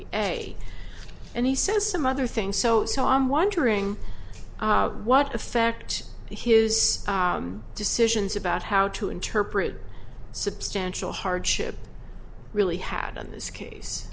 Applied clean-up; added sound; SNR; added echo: none; none; none; none.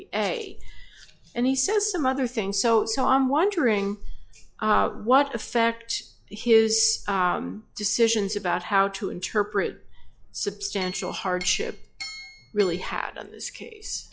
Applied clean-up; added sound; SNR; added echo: classical method log-MMSE.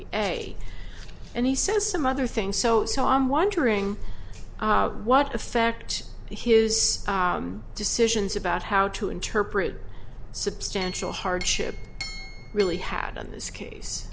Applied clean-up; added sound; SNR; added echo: none; Chink, clink; 15 dB; none.